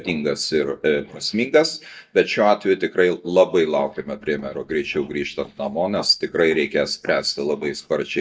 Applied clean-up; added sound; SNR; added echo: neural mask model DeepFilterNet 3.